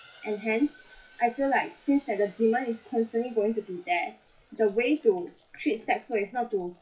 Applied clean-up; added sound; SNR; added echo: classical method WPE with log-MMSE.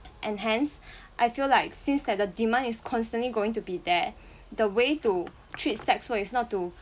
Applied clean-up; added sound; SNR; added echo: none; none; none; none.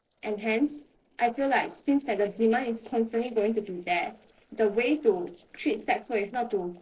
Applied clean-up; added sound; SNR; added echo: neural separator model SepFormer DNS4.